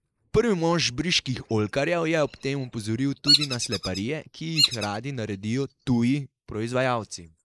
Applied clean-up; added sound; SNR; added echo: neural mask model Resemble Enhance denoiser.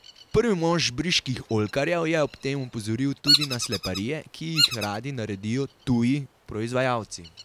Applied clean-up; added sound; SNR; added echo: none; Bird vocalization, bird call, bird song; 5 dB; none.